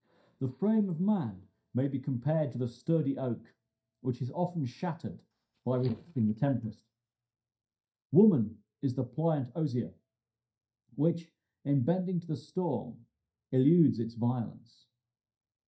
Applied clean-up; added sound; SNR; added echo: neural mask model DeepFilterNet 3.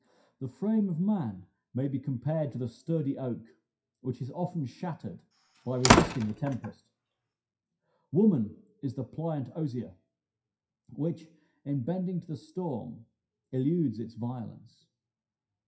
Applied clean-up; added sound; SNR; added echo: classical method WPE with log-MMSE.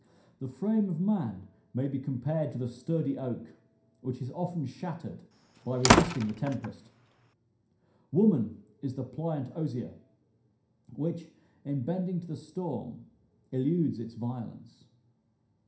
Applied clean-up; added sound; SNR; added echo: none; Slam; -4 dB; reverberation time 0.5 s.